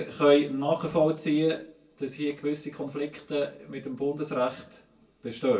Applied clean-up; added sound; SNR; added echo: none; none; none; reverberation time 0.2 s.